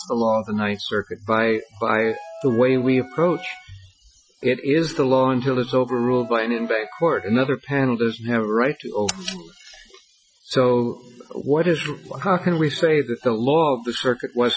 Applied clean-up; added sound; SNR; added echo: classical method Wiener filter.